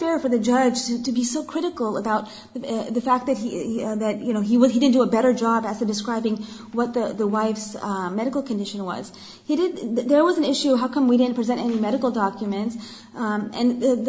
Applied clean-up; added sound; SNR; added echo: none; none; none; none.